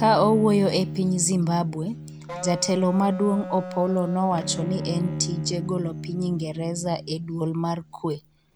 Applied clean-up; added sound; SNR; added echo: none; Bowed string instrument + Wind instrument, woodwind instrument; 9 dB; none.